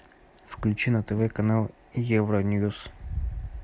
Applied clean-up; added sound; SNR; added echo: none; none; none; none.